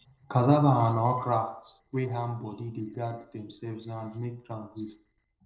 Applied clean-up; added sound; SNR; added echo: neural separator model SepFormer DNS4.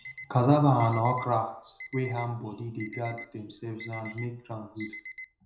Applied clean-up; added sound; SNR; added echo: none; Alarm; 17 dB; reverberation time 0.5 s.